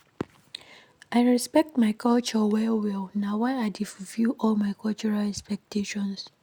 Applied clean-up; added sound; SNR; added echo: none; none; none; none.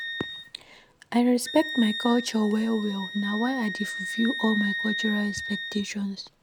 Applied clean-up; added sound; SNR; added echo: none; Wind instrument, woodwind instrument; 8 dB; none.